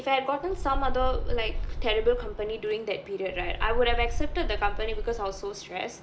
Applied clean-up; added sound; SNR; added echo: none; Wind; 0 dB; none.